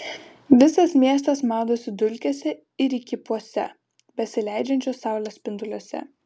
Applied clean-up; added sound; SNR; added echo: none; none; none; none.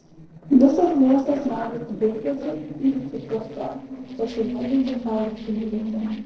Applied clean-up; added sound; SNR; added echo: neural separator model SepFormer DNS4.